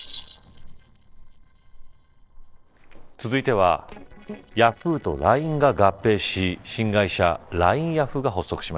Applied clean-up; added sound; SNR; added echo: neural separator model SepFormer DNS4.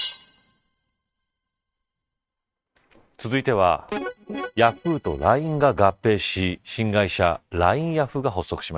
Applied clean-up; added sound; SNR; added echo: neural mask model RNNoise.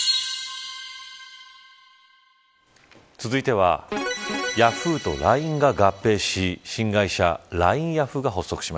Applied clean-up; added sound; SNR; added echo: none; none; none; none.